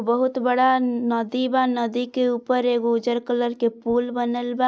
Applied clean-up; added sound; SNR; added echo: none; none; none; none.